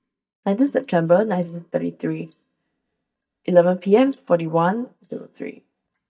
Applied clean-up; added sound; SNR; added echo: neural mask model DeepFilterNet 3.